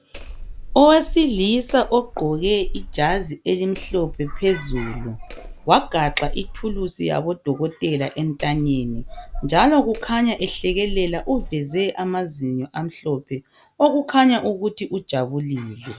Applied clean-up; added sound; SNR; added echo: none; Hammer; 9 dB; none.